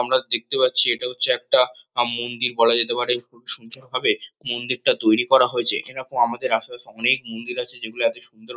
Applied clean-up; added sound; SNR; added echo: neural mask model Resemble Enhance denoiser.